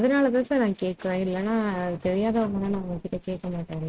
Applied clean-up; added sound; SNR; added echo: neural mask model RNNoise.